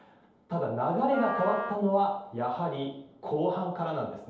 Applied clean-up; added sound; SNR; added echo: none; Wind instrument, woodwind instrument; 9 dB; reverberation time 0.8 s.